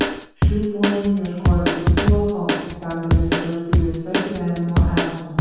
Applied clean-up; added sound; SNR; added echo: none; Drum kit; -4 dB; reverberation time 1.2 s.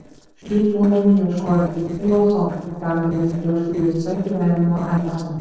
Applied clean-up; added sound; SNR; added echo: neural separator model SepFormer DNS4.